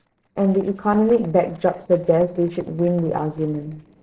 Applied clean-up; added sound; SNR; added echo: neural separator model SepFormer DNS4.